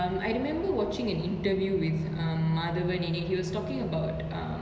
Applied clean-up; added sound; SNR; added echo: none; none; none; none.